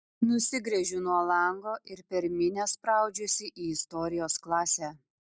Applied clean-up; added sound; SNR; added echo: none; none; none; none.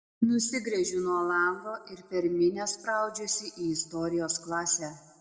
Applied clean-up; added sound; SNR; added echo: none; none; none; reverberation time 0.9 s.